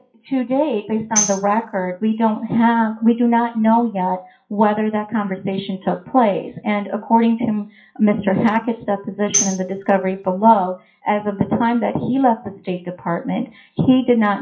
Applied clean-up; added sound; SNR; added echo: classical method WPE with log-MMSE.